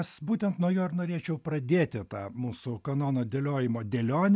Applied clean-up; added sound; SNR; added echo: none; none; none; none.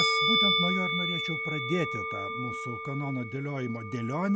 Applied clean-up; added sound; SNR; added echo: none; Musical instrument; -2 dB; none.